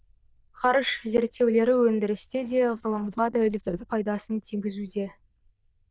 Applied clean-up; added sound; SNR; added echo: neural diffusion model UNIVERSE++.